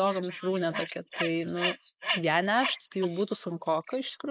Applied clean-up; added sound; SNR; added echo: neural mask model Resemble Enhance denoiser.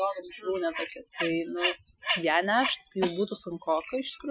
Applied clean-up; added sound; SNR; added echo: classical method Wiener filter.